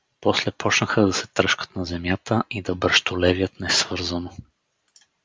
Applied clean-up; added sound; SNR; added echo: none; none; none; none.